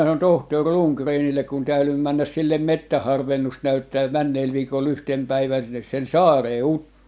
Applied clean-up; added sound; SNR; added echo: none; none; none; none.